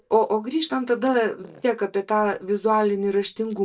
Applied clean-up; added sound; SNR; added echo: neural mask model DeepFilterNet 3.